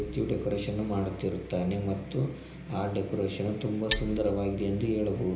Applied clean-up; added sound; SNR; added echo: none; Hammer; 12 dB; reverberation time 0.8 s.